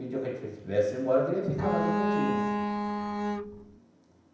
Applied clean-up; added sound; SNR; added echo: none; Bowed string instrument; -2 dB; reverberation time 0.9 s.